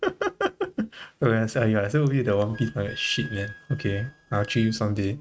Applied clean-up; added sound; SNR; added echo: neural mask model RNNoise.